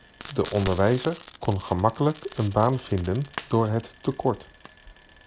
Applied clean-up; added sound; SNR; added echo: none; Frying (food); 11 dB; none.